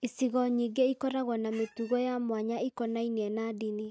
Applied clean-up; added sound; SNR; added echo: neural mask model RNNoise.